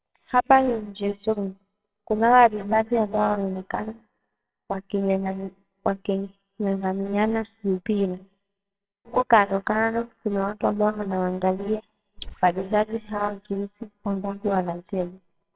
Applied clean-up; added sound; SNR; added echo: neural separator model SepFormer WHAMR!.